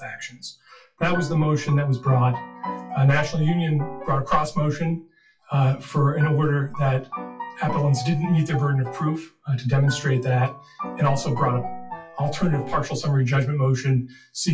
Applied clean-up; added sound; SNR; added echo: classical method WPE with log-MMSE.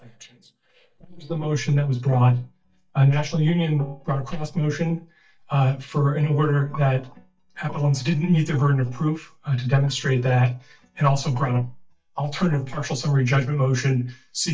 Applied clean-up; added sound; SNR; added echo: neural mask model DeepFilterNet 3.